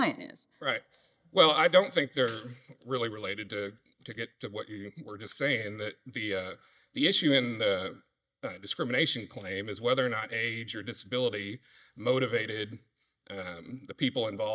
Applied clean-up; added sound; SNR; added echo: neural mask model DeepFilterNet 3.